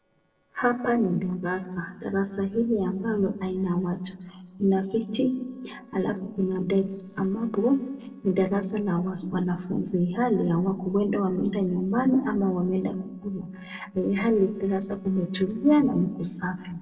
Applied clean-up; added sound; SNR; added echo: neural separator model SepFormer DNS4.